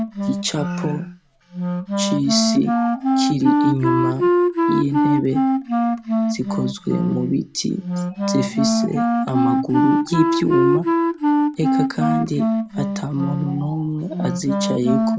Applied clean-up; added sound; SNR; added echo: none; Wind instrument, woodwind instrument; -3 dB; none.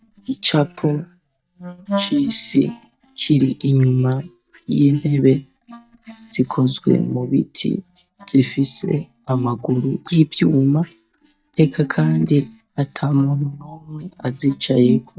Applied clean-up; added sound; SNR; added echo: neural mask model DeepFilterNet 3.